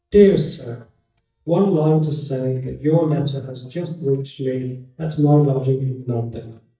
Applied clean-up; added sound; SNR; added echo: neural mask model DeepFilterNet 3.